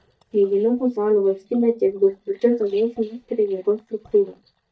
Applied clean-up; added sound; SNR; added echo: neural mask model DeepFilterNet 3.